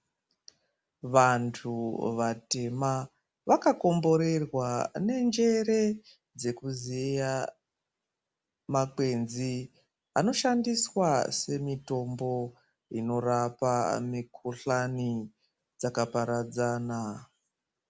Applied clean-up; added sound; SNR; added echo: none; none; none; none.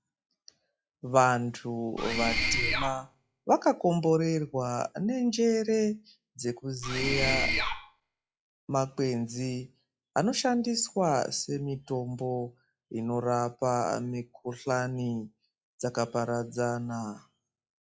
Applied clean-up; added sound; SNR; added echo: classical method log-MMSE.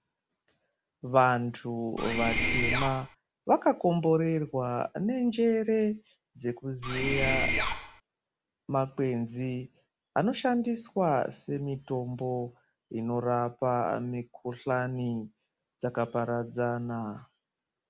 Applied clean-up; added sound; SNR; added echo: none; Mechanisms; -1 dB; none.